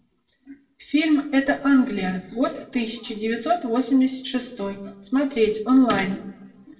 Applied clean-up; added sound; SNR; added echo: none; none; none; reverberation time 0.6 s.